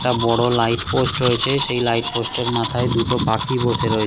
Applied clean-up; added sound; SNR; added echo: none; Domestic sounds, home sounds; 5 dB; none.